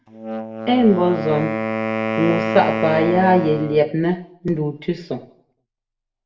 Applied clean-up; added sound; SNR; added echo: none; Wind instrument, woodwind instrument; 6 dB; reverberation time 0.4 s.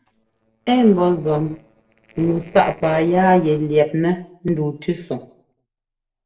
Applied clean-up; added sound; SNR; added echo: neural separator model SepFormer DNS4.